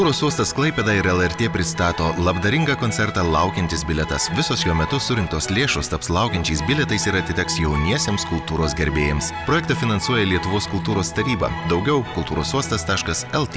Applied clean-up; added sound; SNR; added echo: none; none; none; none.